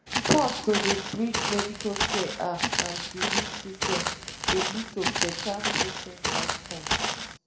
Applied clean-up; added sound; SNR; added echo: none; Walk, footsteps; -2 dB; reverberation time 0.8 s.